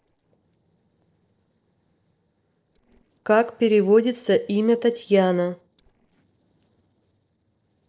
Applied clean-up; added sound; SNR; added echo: neural separator model SepFormer DNS4.